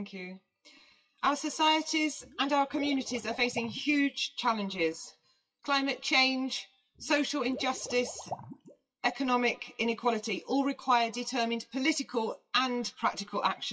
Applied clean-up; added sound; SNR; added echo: classical method WPE with log-MMSE.